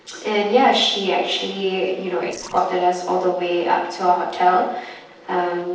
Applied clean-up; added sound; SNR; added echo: neural separator model SepFormer DNS4.